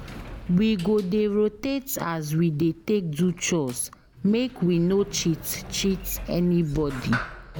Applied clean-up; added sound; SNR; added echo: none; Sliding door; 14 dB; none.